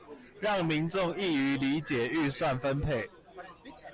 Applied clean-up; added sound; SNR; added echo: none; none; none; none.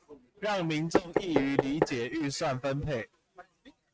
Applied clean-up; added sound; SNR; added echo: neural mask model RNNoise.